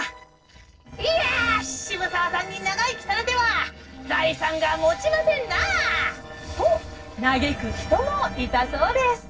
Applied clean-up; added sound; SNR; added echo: neural separator model SepFormer DNS4.